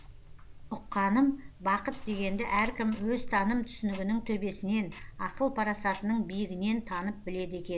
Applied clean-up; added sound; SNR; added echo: none; Tick-tock; 11 dB; none.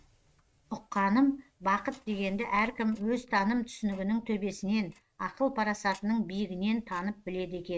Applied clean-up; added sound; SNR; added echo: neural mask model RNNoise.